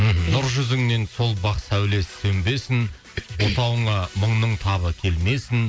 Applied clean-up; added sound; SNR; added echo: none; none; none; none.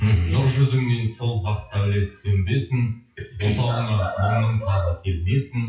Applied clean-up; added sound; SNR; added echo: classical method WPE with log-MMSE.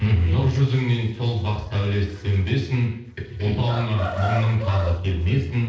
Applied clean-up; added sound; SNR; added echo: neural separator model SepFormer DNS4.